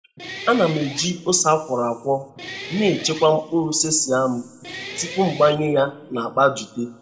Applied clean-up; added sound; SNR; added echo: none; Guitar; 15 dB; reverberation time 0.8 s.